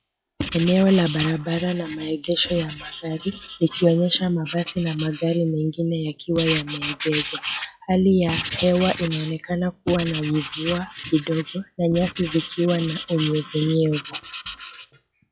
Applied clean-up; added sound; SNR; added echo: classical method log-MMSE.